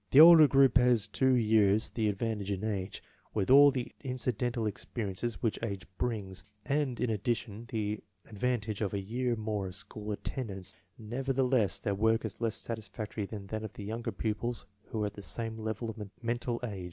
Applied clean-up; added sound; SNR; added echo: none; none; none; none.